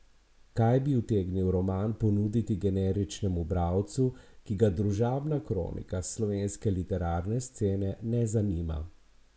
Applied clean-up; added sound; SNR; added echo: none; none; none; none.